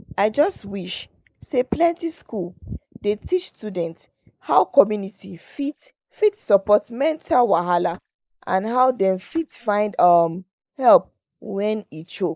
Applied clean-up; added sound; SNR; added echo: neural mask model Resemble Enhance denoiser.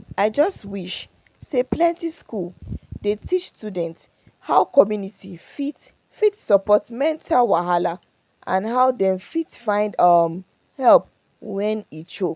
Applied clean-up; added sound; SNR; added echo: none; none; none; none.